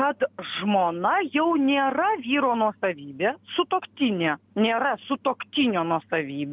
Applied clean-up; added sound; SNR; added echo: none; none; none; none.